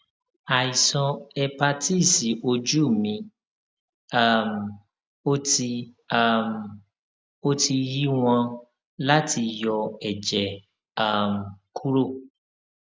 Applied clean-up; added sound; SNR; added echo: none; none; none; none.